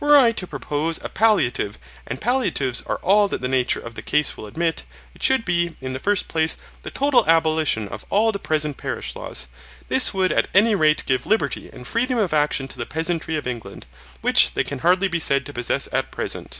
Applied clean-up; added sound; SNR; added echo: none; none; none; none.